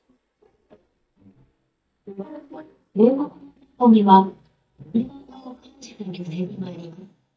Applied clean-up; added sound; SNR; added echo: neural mask model DeepFilterNet 3.